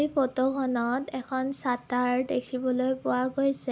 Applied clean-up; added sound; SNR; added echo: none; none; none; none.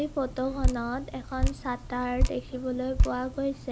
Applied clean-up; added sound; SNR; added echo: none; Drip; -2 dB; none.